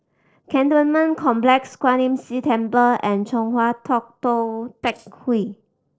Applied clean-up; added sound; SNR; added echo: neural separator model SepFormer DNS4.